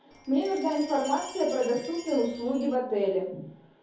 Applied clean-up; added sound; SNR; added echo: none; Chime; 19 dB; reverberation time 0.6 s.